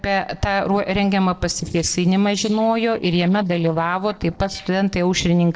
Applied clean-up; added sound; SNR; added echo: neural separator model SepFormer DNS4.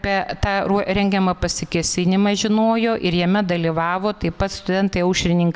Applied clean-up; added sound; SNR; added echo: none; none; none; none.